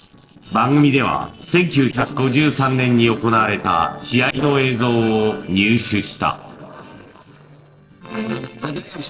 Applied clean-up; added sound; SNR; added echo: neural separator model SepFormer DNS4.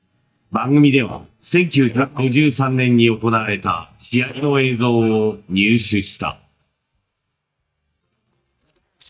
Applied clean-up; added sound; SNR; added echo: neural mask model DeepFilterNet 3.